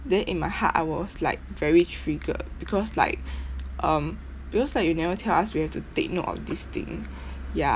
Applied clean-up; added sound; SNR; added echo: none; none; none; none.